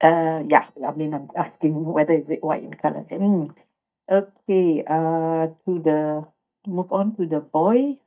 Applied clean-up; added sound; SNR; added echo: neural mask model DeepFilterNet 3.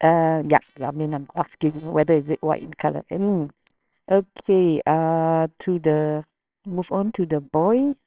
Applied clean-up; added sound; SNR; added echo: neural separator model SepFormer WHAMR!.